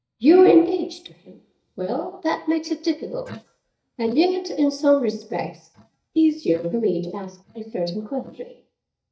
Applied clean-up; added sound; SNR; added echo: neural mask model DeepFilterNet 3.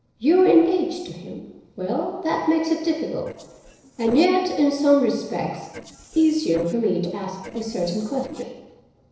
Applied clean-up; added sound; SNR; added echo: neural separator model SepFormer DNS4.